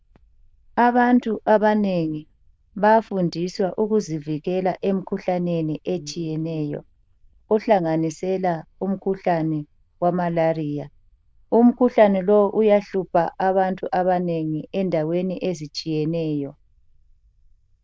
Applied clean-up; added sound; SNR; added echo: neural diffusion model UNIVERSE++.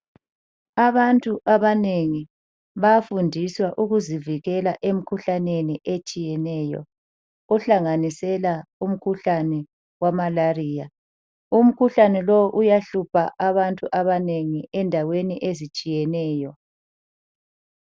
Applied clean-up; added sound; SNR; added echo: none; none; none; none.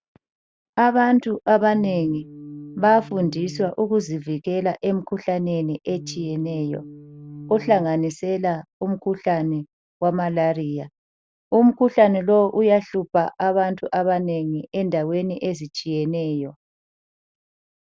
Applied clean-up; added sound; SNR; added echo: none; Organ; 16 dB; none.